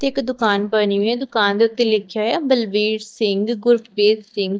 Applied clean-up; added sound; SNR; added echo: neural mask model DeepFilterNet 3.